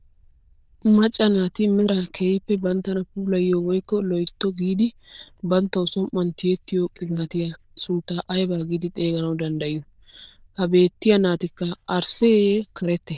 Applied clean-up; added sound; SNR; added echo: neural diffusion model UNIVERSE++.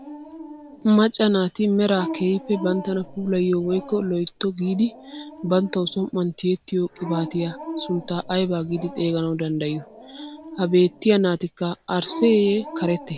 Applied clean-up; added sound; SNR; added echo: none; Dog; 14 dB; none.